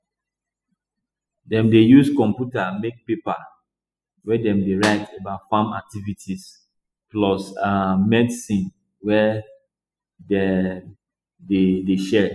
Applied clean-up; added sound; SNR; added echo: classical method spectral subtraction.